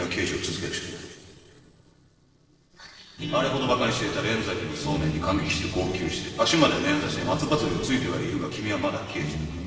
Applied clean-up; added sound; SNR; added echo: neural separator model SepFormer DNS4.